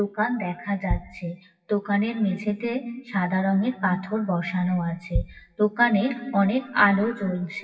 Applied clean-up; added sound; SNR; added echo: classical method WPE with log-MMSE.